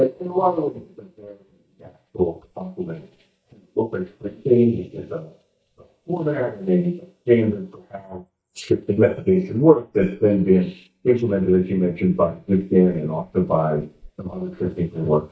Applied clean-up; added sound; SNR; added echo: neural mask model DeepFilterNet 3.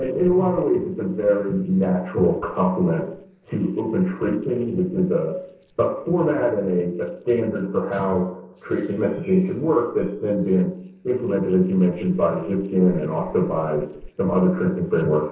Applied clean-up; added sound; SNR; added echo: neural separator model SepFormer DNS4.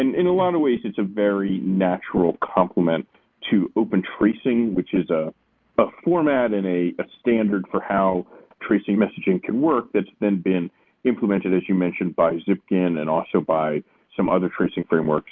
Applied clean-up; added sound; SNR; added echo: none; none; none; none.